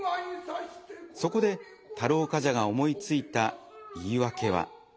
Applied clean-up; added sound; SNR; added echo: none; none; none; none.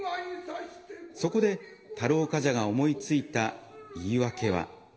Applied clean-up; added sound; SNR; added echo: none; none; none; reverberation time 1.3 s.